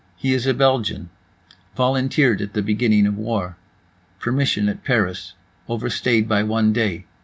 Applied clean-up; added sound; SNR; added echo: none; none; none; none.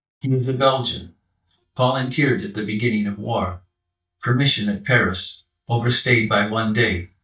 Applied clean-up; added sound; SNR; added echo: neural mask model DeepFilterNet 3.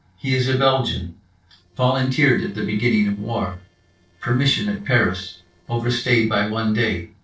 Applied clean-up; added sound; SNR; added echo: neural separator model SepFormer DNS4.